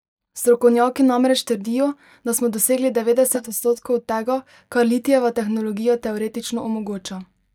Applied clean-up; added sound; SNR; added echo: neural mask model DeepFilterNet 3.